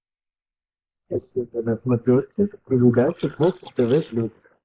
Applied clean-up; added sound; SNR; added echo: neural mask model Resemble Enhance denoiser.